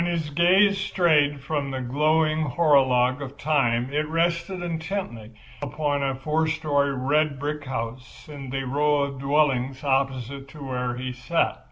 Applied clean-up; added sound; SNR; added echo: none; none; none; none.